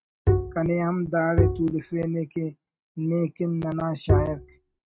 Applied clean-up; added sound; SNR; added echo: neural mask model RNNoise.